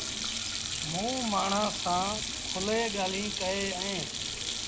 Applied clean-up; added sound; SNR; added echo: none; Sink (filling or washing); 1 dB; none.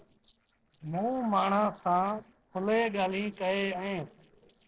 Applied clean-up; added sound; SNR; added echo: neural separator model SepFormer DNS4.